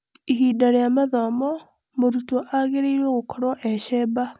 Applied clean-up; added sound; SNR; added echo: none; none; none; none.